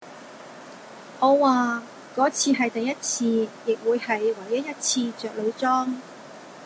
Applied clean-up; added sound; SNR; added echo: none; none; none; none.